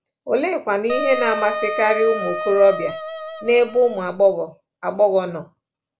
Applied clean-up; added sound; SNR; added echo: none; Wind instrument, woodwind instrument; 7 dB; none.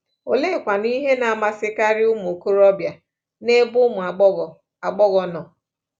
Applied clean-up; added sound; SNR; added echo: none; none; none; none.